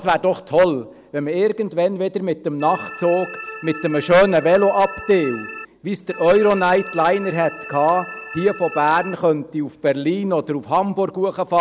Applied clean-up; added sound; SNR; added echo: none; Organ; 14 dB; none.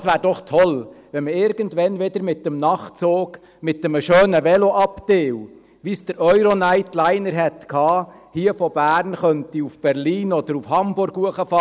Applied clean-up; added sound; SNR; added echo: none; none; none; none.